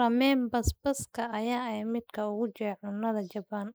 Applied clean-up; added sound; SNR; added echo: neural mask model Resemble Enhance denoiser.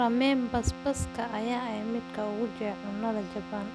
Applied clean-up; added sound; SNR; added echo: none; Keyboard (musical); 11 dB; none.